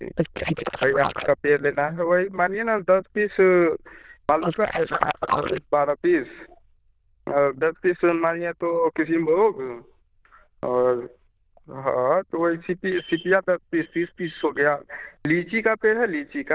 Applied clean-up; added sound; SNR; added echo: neural diffusion model UNIVERSE++.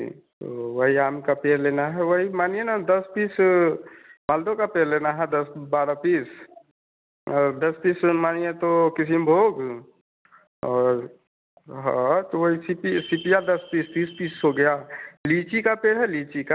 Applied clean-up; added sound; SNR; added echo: none; none; none; none.